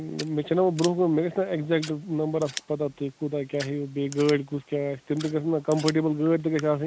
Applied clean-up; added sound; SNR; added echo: none; Scissors; 18 dB; none.